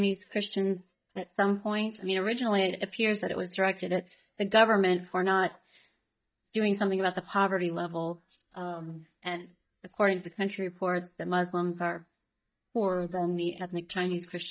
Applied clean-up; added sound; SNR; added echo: neural mask model DeepFilterNet 3.